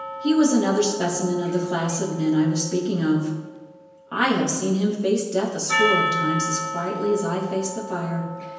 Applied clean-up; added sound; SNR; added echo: none; Percussion; 7 dB; reverberation time 1.0 s.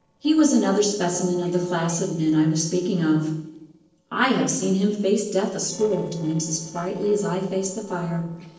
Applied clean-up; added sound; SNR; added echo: neural separator model SepFormer DNS4.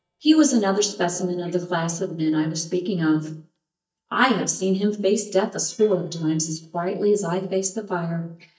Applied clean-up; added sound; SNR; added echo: neural mask model DeepFilterNet 3.